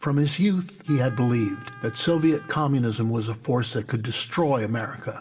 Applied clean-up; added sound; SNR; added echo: none; Wind instrument, woodwind instrument; 20 dB; reverberation time 2.4 s.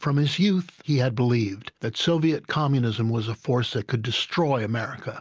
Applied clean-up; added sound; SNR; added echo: none; none; none; none.